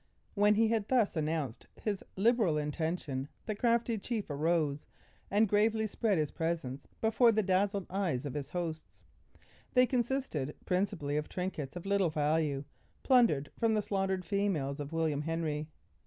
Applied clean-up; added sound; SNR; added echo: none; none; none; none.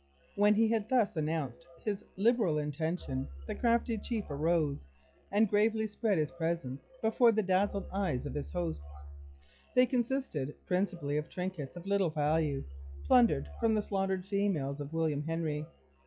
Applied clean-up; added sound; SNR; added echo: classical method log-MMSE.